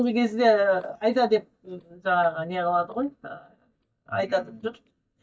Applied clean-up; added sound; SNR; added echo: neural mask model DeepFilterNet 3.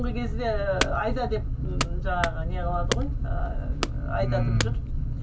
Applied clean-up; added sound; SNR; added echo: none; Wood / Domestic sounds, home sounds; 10 dB; reverberation time 0.2 s.